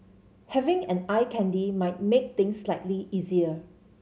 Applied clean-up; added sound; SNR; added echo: none; none; none; none.